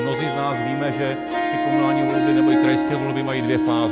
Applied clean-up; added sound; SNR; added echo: none; Harp; -5 dB; none.